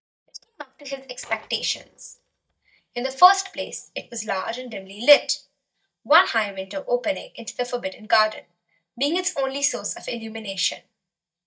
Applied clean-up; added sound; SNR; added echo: neural mask model DeepFilterNet 3.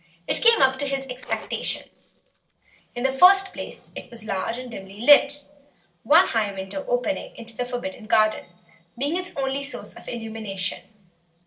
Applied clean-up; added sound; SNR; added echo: neural separator model SepFormer DNS4.